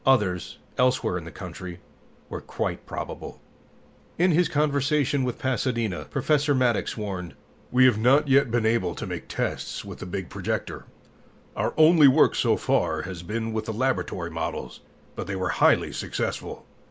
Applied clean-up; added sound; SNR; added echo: none; none; none; none.